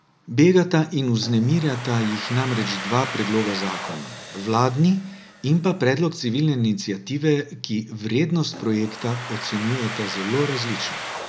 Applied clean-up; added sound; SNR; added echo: none; Domestic sounds, home sounds; 12 dB; none.